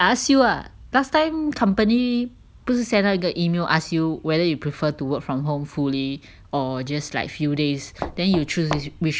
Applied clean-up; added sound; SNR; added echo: none; Knock; 10 dB; none.